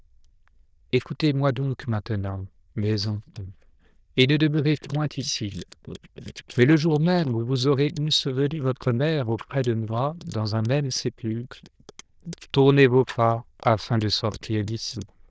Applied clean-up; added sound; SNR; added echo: neural diffusion model UNIVERSE++.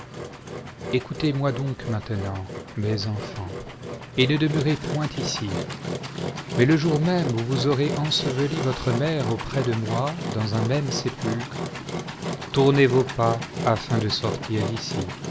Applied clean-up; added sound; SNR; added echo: none; Engine; 6 dB; none.